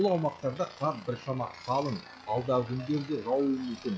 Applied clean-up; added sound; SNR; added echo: classical method log-MMSE.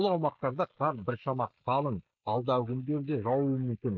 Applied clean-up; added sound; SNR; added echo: neural mask model Resemble Enhance denoiser.